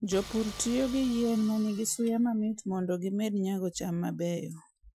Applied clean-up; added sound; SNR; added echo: classical method Wiener filter.